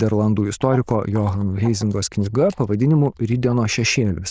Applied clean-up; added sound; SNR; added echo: neural diffusion model UNIVERSE++.